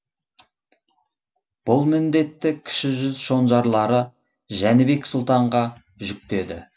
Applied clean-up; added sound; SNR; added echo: none; none; none; none.